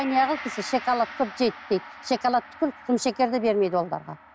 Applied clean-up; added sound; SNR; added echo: none; Gong; 15 dB; none.